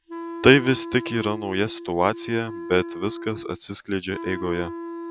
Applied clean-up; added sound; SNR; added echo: none; Wind instrument, woodwind instrument; 11 dB; none.